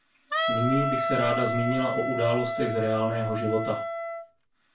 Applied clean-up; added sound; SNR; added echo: none; Wind instrument, woodwind instrument; 1 dB; reverberation time 0.2 s.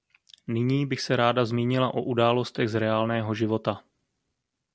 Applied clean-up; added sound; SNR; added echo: none; none; none; none.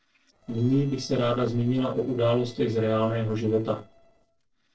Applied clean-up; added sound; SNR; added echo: neural separator model SepFormer DNS4.